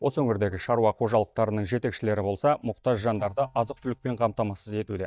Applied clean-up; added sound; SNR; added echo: neural mask model DeepFilterNet 3.